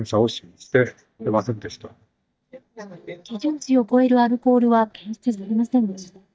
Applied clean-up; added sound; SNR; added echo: neural mask model DeepFilterNet 3.